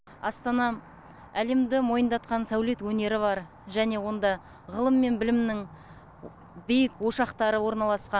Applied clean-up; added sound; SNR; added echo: none; none; none; none.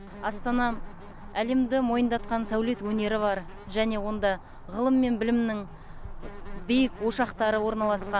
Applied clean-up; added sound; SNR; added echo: none; Insect; 12 dB; none.